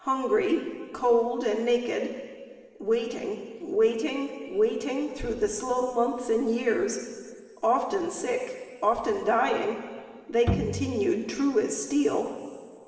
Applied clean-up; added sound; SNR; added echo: none; Bowed string instrument; 5 dB; reverberation time 2.1 s.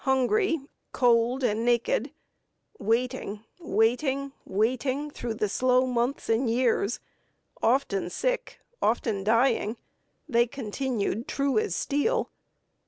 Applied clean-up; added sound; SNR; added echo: none; none; none; none.